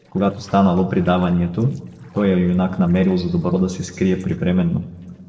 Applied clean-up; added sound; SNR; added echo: neural separator model SepFormer DNS4.